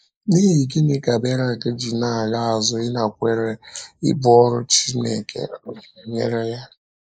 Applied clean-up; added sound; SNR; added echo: neural mask model Resemble Enhance denoiser.